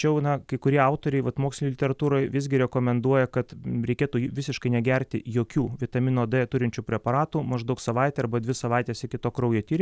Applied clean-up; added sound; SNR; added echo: none; none; none; none.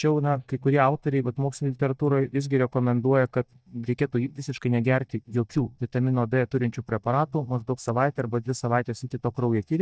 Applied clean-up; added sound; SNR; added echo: neural mask model DeepFilterNet 3.